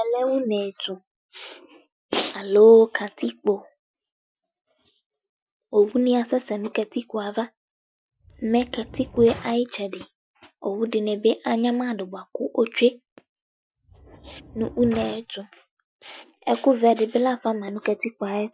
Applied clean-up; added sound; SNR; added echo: classical method Wiener filter.